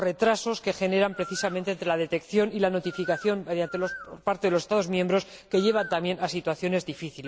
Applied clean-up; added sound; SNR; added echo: none; Bird; 18 dB; none.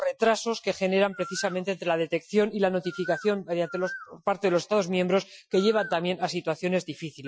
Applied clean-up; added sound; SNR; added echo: classical method Wiener filter.